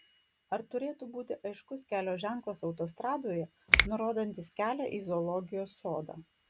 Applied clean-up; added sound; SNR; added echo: none; Finger snapping; -4 dB; none.